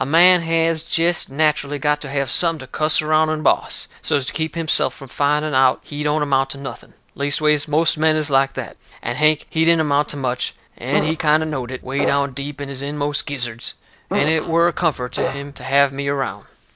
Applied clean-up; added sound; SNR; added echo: none; Fart; 7 dB; none.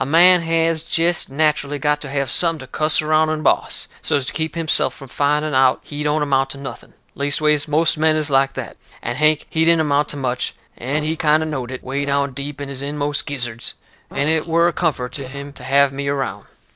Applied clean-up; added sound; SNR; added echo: neural separator model SepFormer DNS4.